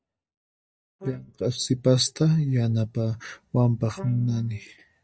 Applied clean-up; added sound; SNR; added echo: neural mask model DeepFilterNet 3.